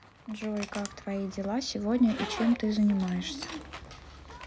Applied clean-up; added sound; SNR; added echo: none; Zipper (clothing); 14 dB; none.